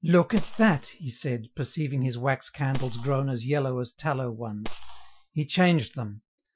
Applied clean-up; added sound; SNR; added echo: classical method Wiener filter.